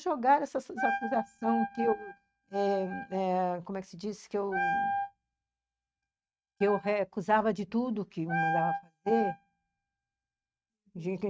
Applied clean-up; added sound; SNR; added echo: neural mask model RNNoise.